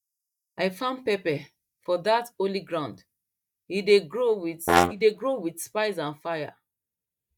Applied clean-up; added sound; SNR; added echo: neural mask model DeepFilterNet 3.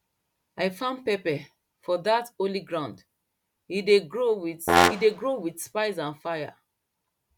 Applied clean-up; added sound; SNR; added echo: none; Brass instrument; -4 dB; none.